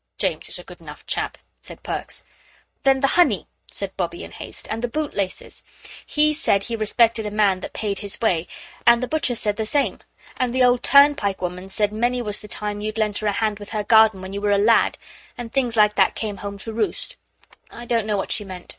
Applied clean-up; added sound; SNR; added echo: neural mask model RNNoise.